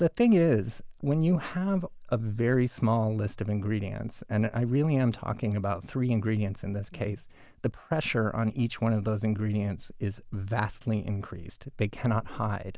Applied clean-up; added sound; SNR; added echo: none; none; none; none.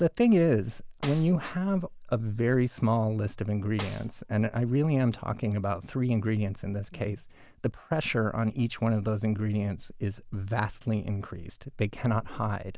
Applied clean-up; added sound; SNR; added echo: none; Snare drum; 18 dB; none.